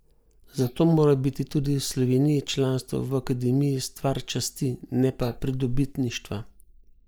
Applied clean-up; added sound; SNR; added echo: neural mask model Resemble Enhance denoiser.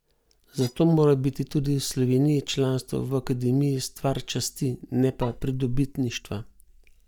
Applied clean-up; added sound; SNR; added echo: neural mask model DeepFilterNet 3.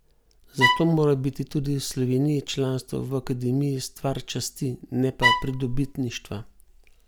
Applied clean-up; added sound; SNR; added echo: none; Bowed string instrument; -1 dB; none.